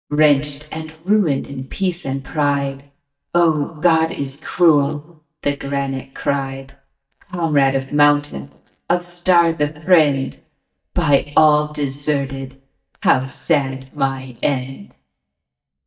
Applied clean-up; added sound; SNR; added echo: neural mask model DeepFilterNet 3.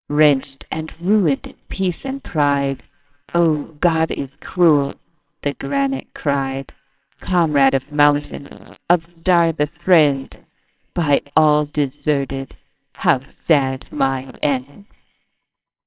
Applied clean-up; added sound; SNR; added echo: neural separator model SepFormer WHAMR!.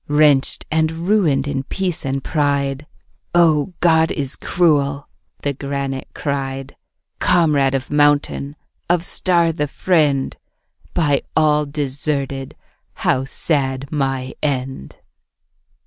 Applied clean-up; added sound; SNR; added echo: none; none; none; none.